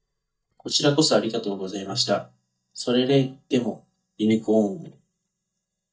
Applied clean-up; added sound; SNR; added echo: neural mask model DeepFilterNet 3.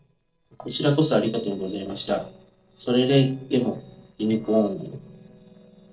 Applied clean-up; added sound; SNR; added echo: neural separator model SepFormer DNS4.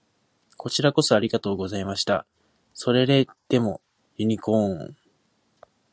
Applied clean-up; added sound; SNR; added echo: none; none; none; none.